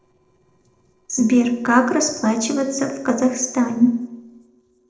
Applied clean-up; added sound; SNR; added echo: neural separator model SepFormer DNS4.